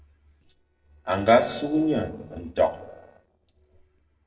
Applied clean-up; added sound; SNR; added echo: neural separator model SepFormer DNS4.